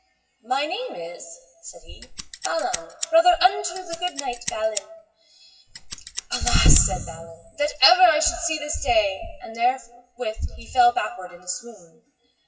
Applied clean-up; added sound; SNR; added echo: classical method WPE with log-MMSE.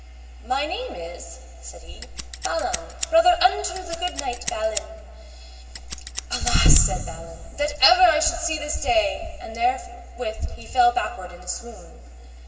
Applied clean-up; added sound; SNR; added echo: none; Scissors; 11 dB; reverberation time 2.3 s.